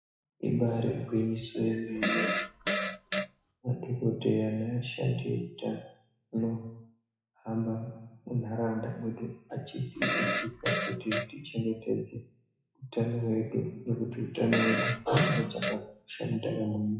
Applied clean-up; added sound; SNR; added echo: classical method WPE with log-MMSE.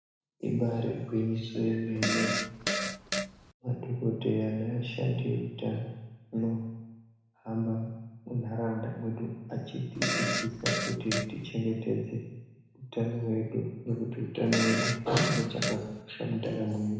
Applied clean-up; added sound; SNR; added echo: none; Fart; 0 dB; reverberation time 1.0 s.